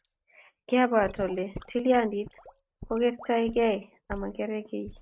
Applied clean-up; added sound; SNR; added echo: neural mask model RNNoise.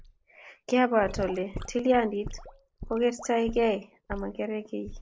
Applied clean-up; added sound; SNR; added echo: none; Sink (filling or washing) / Gurgling / Liquid; 14 dB; none.